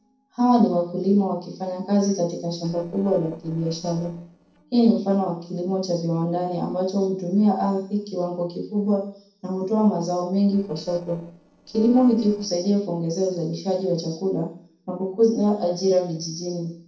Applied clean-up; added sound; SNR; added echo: neural separator model SepFormer DNS4.